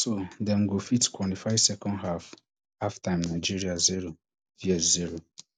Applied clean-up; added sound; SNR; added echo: none; none; none; none.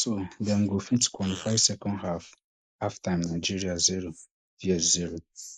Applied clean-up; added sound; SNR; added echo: neural mask model Resemble Enhance denoiser.